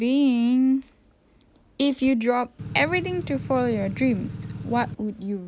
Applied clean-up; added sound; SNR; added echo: none; Engine / Truck / Car; 10 dB; none.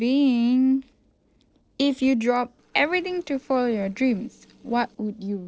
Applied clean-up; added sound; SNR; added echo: neural separator model SepFormer DNS4.